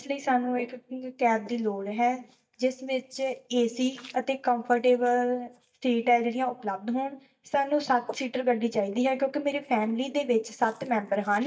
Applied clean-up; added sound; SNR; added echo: neural mask model DeepFilterNet 3.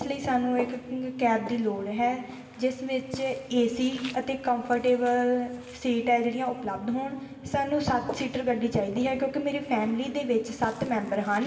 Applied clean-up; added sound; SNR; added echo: none; Walk, footsteps; 18 dB; reverberation time 1.4 s.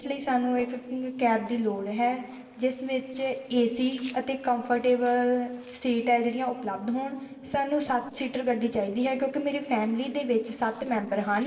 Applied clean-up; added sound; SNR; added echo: neural separator model SepFormer DNS4.